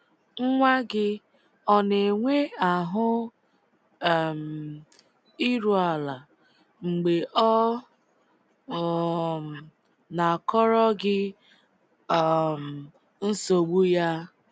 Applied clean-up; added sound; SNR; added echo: none; none; none; none.